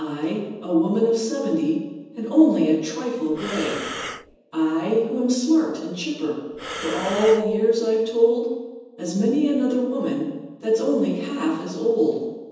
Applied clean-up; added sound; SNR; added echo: none; Breathing; 10 dB; reverberation time 1.1 s.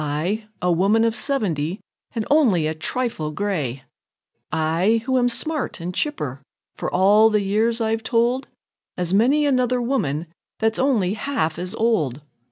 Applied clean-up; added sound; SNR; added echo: none; none; none; none.